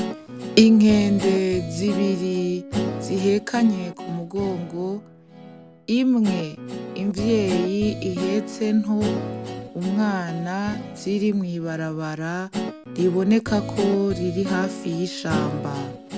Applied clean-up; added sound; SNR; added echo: none; Guitar; 8 dB; none.